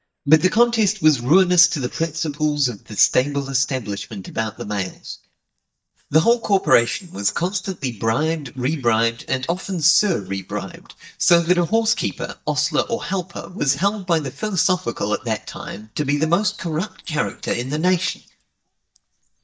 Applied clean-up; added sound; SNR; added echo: neural mask model DeepFilterNet 3.